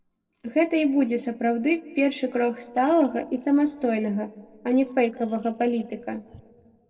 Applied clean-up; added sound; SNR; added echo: neural separator model SepFormer DNS4.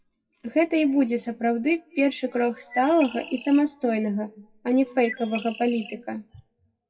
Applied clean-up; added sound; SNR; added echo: classical method WPE with log-MMSE.